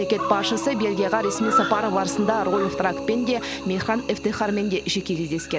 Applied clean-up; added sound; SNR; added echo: none; Piano + Cricket; 5 dB; none.